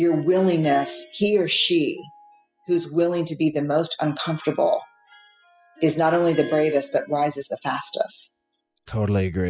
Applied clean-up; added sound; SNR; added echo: classical method spectral subtraction.